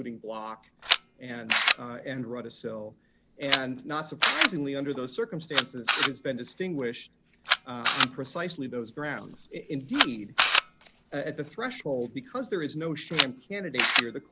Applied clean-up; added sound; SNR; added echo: none; Camera; -3 dB; none.